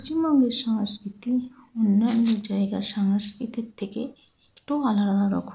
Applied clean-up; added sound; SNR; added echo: none; Rattle (instrument); 12 dB; none.